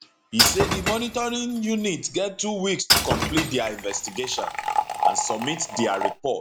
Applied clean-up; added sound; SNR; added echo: none; Liquid + Shatter / Crushing; -1 dB; none.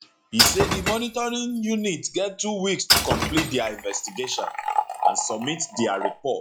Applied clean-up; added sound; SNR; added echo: classical method log-MMSE.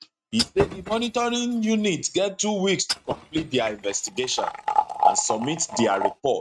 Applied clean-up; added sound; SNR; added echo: neural mask model RNNoise.